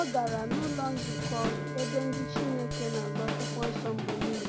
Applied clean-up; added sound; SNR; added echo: none; Bowed string instrument + Drum / Drum kit; -1 dB; none.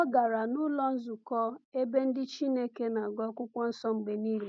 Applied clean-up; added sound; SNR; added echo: none; none; none; none.